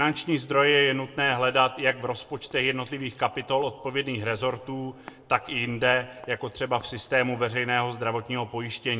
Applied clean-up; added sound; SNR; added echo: neural separator model SepFormer DNS4.